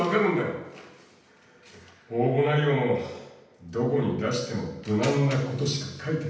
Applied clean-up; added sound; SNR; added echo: none; none; none; reverberation time 0.9 s.